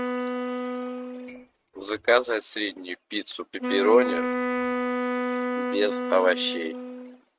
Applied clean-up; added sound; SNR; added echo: neural mask model RNNoise.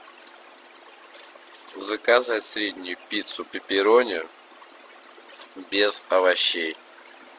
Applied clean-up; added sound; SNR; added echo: none; none; none; none.